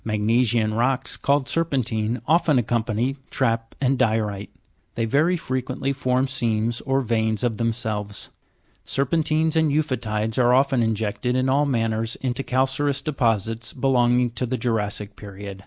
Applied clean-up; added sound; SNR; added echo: none; none; none; none.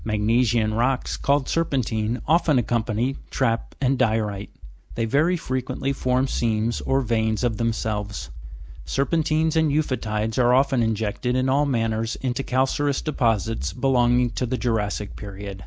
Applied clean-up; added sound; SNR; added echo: none; Accelerating, revving, vroom; 11 dB; none.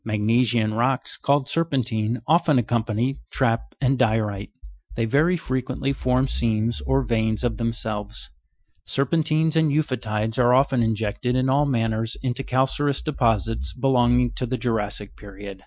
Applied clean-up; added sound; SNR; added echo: classical method Wiener filter.